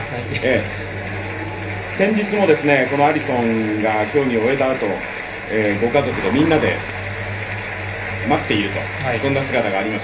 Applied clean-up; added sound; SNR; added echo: none; Truck; 12 dB; reverberation time 0.3 s.